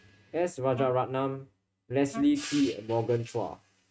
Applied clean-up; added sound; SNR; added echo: neural mask model RNNoise.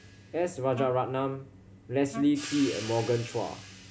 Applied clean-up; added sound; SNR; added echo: none; Cymbal + Wind instrument, woodwind instrument; 14 dB; none.